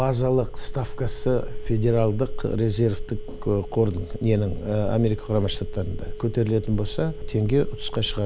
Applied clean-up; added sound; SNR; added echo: none; Telephone; 6 dB; none.